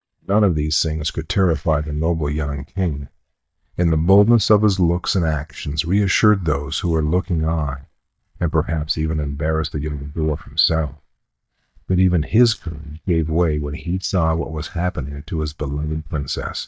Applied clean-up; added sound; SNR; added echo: neural mask model DeepFilterNet 3.